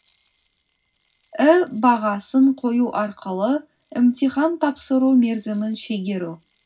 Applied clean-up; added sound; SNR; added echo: none; Rattle; 14 dB; reverberation time 0.4 s.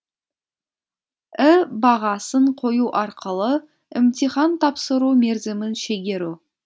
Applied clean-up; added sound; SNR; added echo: none; none; none; none.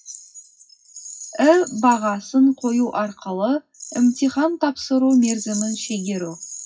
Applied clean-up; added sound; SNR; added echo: classical method WPE with log-MMSE.